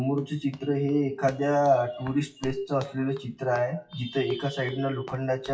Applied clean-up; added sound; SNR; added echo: classical method WPE with log-MMSE.